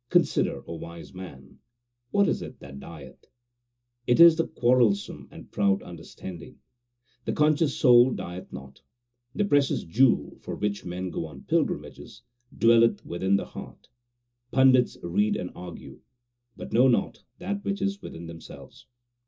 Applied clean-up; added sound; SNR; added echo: none; none; none; reverberation time 0.2 s.